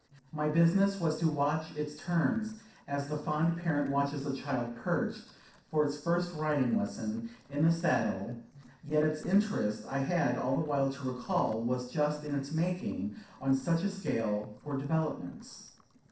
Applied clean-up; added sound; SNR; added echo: neural separator model SepFormer DNS4.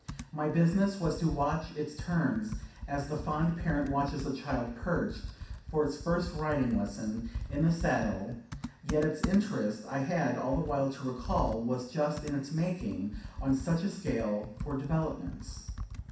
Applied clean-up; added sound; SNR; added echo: none; Computer keyboard; 10 dB; reverberation time 0.6 s.